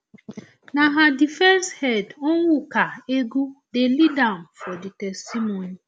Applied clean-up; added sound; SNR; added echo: none; none; none; none.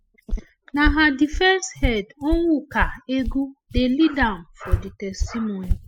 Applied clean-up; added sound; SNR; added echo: classical method spectral subtraction.